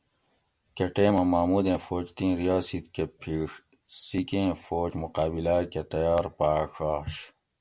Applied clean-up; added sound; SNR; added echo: none; none; none; none.